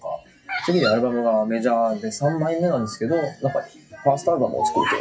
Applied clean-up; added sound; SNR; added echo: classical method WPE with log-MMSE.